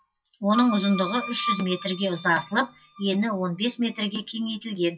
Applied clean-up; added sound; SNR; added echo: classical method WPE with log-MMSE.